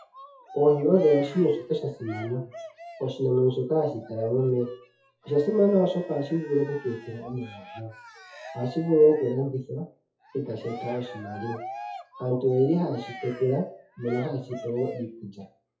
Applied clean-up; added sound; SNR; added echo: classical method WPE with log-MMSE.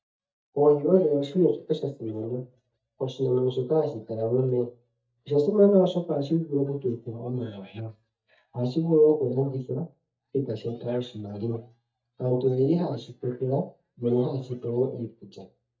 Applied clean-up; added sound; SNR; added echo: neural mask model DeepFilterNet 3.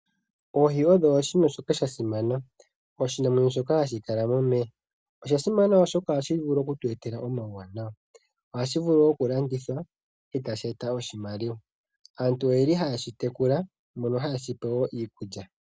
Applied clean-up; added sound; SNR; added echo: none; none; none; none.